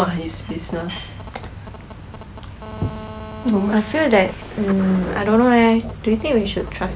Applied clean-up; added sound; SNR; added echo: none; Telephone; 20 dB; none.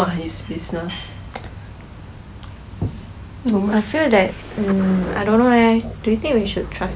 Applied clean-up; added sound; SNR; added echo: none; none; none; none.